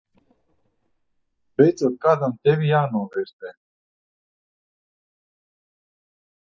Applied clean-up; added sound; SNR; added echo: neural mask model DeepFilterNet 3.